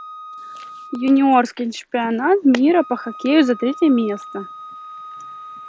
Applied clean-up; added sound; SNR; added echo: none; Wind instrument, woodwind instrument; 18 dB; none.